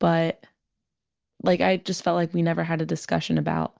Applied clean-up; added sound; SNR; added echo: none; none; none; none.